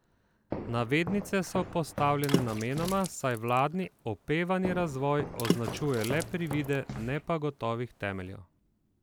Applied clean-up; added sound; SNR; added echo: none; Water / Splash, splatter + Walk, footsteps; 7 dB; none.